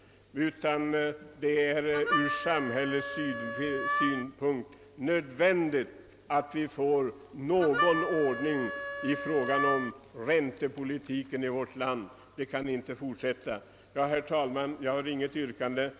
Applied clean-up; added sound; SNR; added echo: none; Harmonica; 3 dB; none.